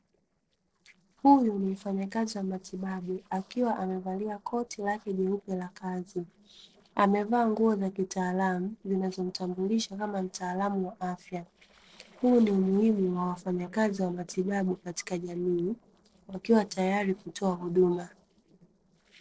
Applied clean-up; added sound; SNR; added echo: neural separator model SepFormer DNS4.